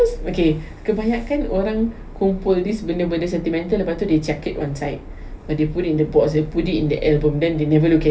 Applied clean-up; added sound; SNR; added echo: none; Subway, metro, underground; 12 dB; reverberation time 0.3 s.